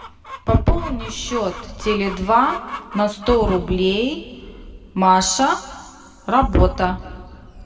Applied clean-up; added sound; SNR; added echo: none; Chicken, rooster; 17 dB; reverberation time 1.6 s.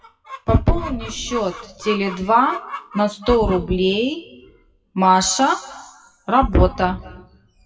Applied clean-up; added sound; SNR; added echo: classical method WPE with log-MMSE.